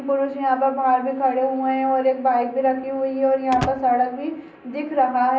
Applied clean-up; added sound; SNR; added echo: none; Slam / Wood; 14 dB; reverberation time 0.6 s.